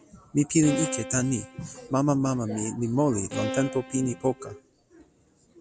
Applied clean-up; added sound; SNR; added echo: none; Bowed string instrument; 10 dB; none.